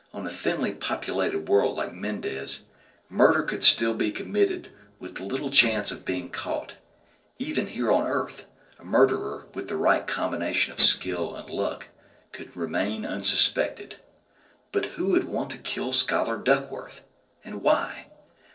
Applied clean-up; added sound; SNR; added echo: neural separator model SepFormer DNS4.